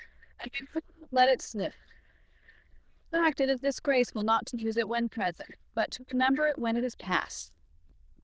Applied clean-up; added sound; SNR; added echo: neural diffusion model UNIVERSE++.